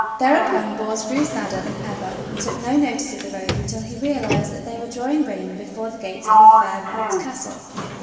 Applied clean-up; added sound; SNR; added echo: none; Sliding door; -3 dB; reverberation time 2.4 s.